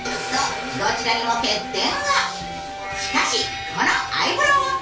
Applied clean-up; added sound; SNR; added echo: none; Wind instrument, woodwind instrument; 12 dB; reverberation time 0.3 s.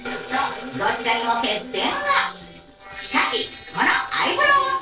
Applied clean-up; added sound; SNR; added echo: neural separator model SepFormer DNS4.